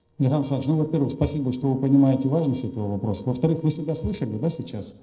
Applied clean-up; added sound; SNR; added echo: neural separator model SepFormer DNS4.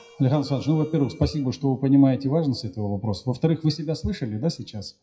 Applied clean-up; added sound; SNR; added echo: classical method WPE with log-MMSE.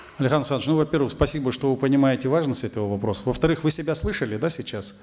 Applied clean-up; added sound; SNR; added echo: none; none; none; none.